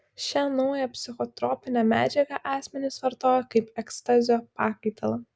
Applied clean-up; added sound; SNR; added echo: none; none; none; none.